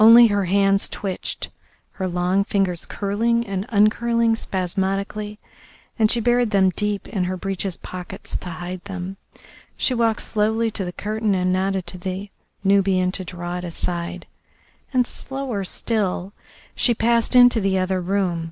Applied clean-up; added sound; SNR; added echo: none; none; none; none.